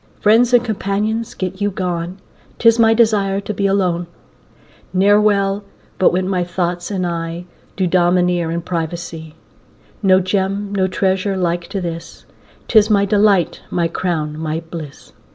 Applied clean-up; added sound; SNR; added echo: none; none; none; none.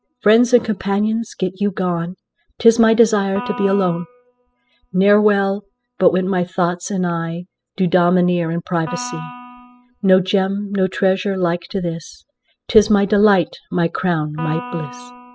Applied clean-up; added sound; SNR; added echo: classical method spectral subtraction.